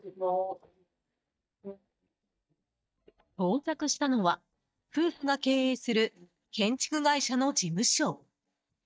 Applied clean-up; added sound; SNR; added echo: neural mask model DeepFilterNet 3.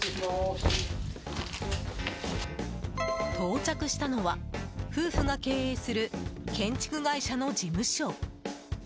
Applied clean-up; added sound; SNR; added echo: none; Knock; 7 dB; none.